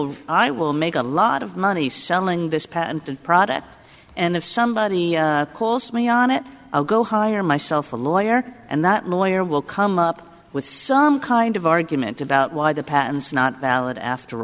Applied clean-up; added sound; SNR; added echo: none; none; none; none.